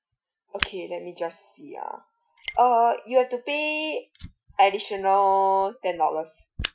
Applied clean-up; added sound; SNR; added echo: classical method Wiener filter.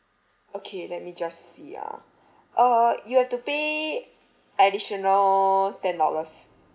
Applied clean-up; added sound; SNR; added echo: none; none; none; none.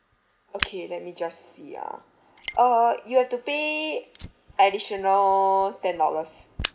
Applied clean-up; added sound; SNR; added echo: none; Fire; 16 dB; none.